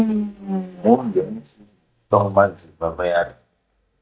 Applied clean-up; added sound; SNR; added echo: neural mask model DeepFilterNet 3.